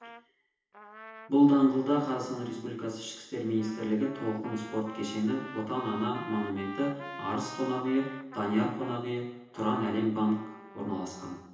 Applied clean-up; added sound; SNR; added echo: none; Trumpet; 16 dB; reverberation time 0.9 s.